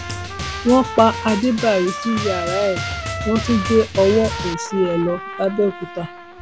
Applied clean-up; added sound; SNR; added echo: none; Trumpet + Drum; 8 dB; none.